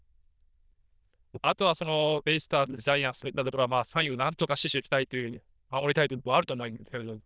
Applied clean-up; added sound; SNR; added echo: neural diffusion model UNIVERSE++.